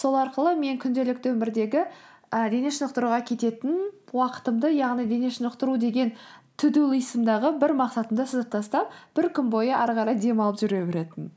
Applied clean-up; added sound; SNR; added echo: none; none; none; none.